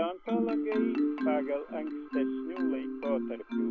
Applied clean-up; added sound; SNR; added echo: none; Marimba, xylophone; -4 dB; none.